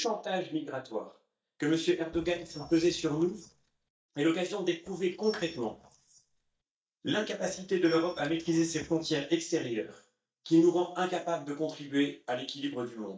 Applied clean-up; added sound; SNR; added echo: neural mask model DeepFilterNet 3.